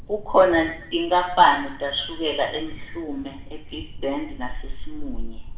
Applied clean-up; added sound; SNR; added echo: none; Thunder; 8 dB; reverberation time 0.8 s.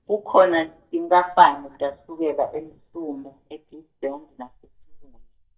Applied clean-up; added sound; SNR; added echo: neural mask model DeepFilterNet 3.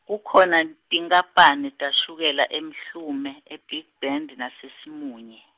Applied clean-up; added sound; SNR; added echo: none; none; none; none.